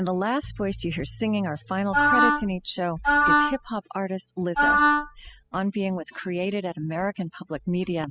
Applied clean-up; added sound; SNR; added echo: classical method spectral subtraction.